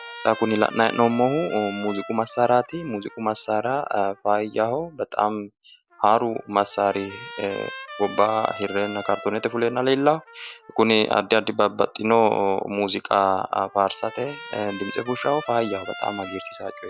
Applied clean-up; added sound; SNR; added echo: none; Trumpet; 17 dB; none.